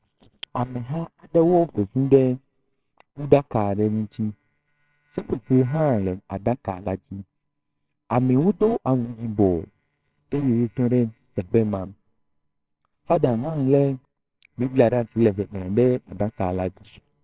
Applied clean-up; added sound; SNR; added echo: neural separator model SepFormer WHAMR!.